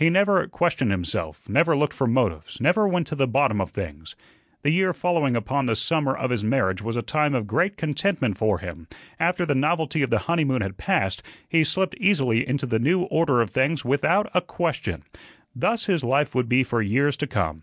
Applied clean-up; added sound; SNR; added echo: none; none; none; none.